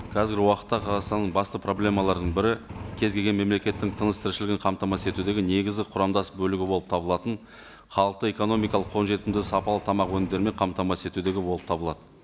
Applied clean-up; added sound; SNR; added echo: none; Engine; 16 dB; none.